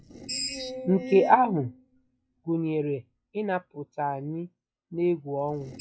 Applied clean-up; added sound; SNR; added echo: classical method log-MMSE.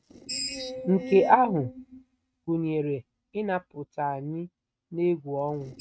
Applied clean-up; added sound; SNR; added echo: neural mask model RNNoise.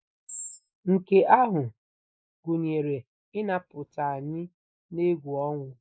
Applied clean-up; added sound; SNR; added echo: neural mask model Resemble Enhance denoiser.